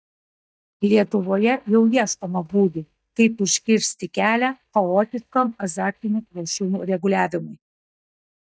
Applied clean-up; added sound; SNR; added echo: neural mask model DeepFilterNet 3.